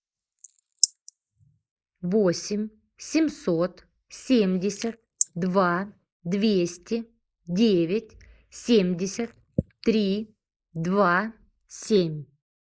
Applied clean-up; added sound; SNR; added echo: neural mask model Resemble Enhance denoiser.